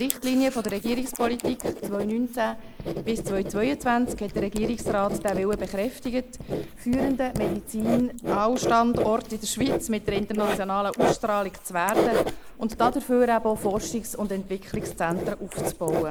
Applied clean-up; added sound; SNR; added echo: neural mask model Resemble Enhance denoiser.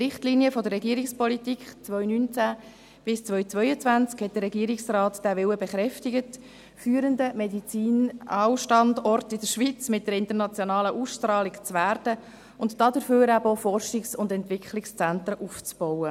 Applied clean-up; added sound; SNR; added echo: none; none; none; none.